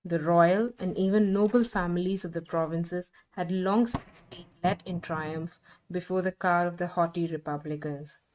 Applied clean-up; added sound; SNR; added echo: neural mask model RNNoise.